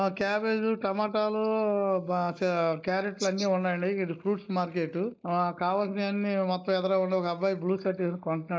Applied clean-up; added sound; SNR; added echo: neural mask model Resemble Enhance denoiser.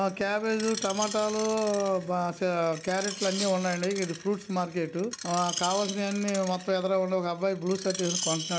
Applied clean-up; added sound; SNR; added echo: none; Rattle (instrument) + Screech; 10 dB; none.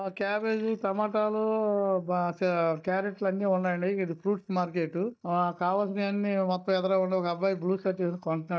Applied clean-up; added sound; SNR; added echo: neural mask model DeepFilterNet 3.